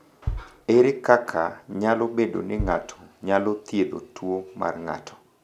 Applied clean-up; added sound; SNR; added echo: none; Bass drum; 13 dB; none.